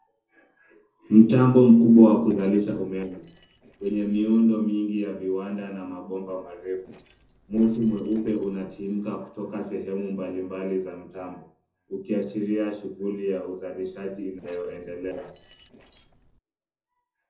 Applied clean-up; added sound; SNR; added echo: neural separator model SepFormer DNS4.